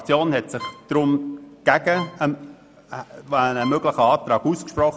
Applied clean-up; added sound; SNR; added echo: none; Bowed string instrument; 19 dB; none.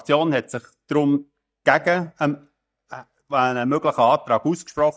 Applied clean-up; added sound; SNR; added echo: neural mask model DeepFilterNet 3.